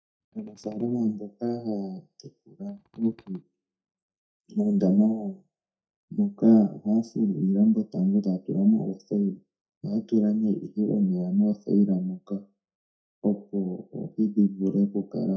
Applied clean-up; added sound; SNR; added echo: neural mask model DeepFilterNet 3.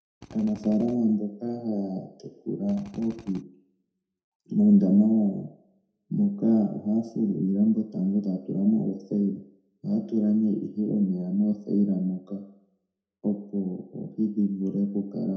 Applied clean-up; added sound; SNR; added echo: none; Drill; 20 dB; reverberation time 0.6 s.